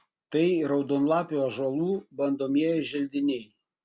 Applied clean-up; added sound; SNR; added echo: none; none; none; none.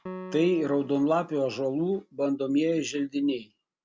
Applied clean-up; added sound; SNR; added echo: none; Piano; 19 dB; none.